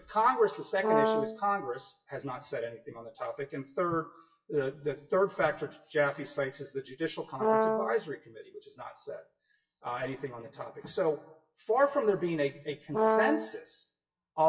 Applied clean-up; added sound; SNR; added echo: classical method WPE with log-MMSE.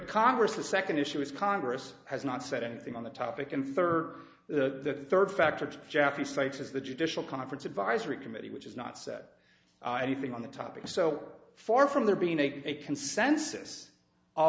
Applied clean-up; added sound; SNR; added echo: none; none; none; none.